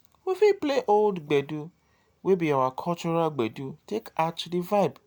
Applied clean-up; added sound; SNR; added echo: none; none; none; none.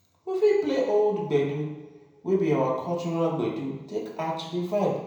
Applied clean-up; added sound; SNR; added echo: none; none; none; reverberation time 0.9 s.